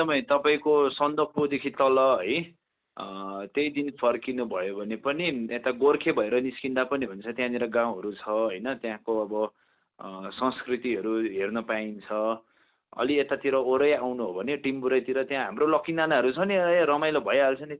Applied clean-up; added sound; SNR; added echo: none; none; none; none.